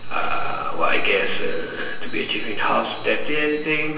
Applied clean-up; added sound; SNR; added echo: none; none; none; reverberation time 1.0 s.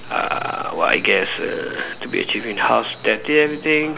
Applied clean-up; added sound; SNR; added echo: none; none; none; none.